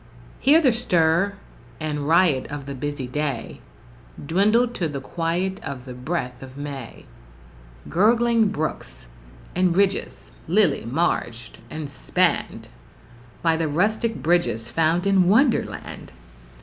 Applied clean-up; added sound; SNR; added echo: none; none; none; none.